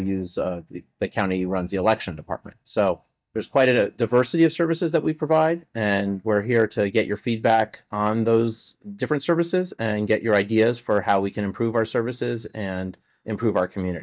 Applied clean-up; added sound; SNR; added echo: neural mask model DeepFilterNet 3.